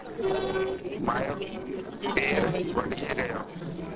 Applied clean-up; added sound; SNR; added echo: neural separator model SepFormer DNS4.